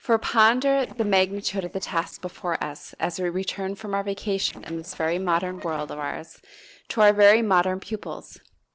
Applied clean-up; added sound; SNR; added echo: neural separator model SepFormer DNS4.